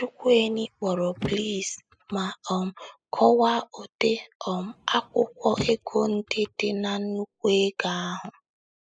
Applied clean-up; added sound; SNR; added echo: classical method spectral subtraction.